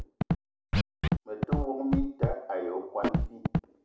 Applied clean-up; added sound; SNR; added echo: none; Scratching (performance technique); -4 dB; reverberation time 0.5 s.